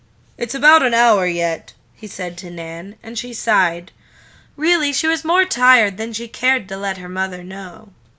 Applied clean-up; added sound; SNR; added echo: none; none; none; none.